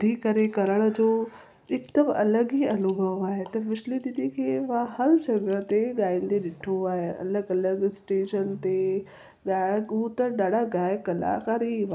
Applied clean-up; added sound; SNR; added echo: none; none; none; none.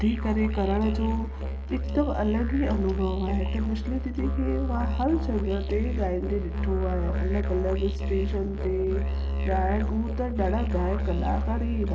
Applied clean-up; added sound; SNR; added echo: none; Musical instrument; -1 dB; reverberation time 2.8 s.